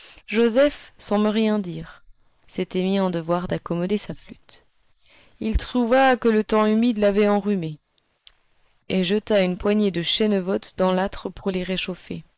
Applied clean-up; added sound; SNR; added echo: neural mask model Resemble Enhance denoiser.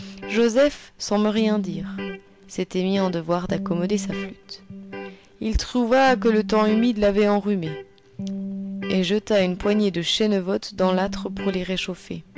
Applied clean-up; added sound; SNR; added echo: none; Electric guitar; 11 dB; none.